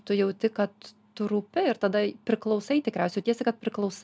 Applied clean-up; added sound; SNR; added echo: none; none; none; none.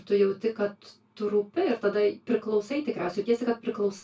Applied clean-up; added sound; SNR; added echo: none; none; none; reverberation time 0.2 s.